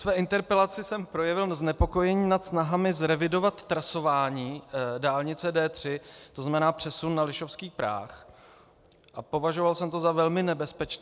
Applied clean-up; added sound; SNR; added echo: none; none; none; none.